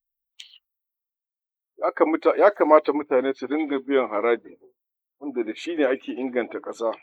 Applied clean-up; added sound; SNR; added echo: neural mask model Resemble Enhance denoiser.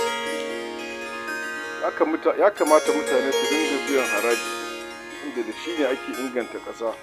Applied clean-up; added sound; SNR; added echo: none; Harp; 4 dB; none.